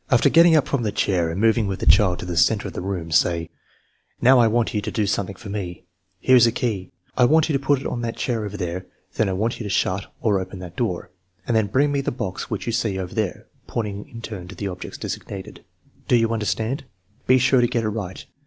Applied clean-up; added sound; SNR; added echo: none; none; none; none.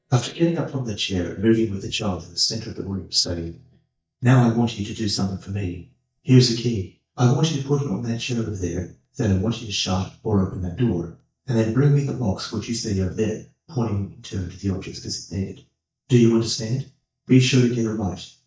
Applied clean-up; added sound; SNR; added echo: neural mask model DeepFilterNet 3.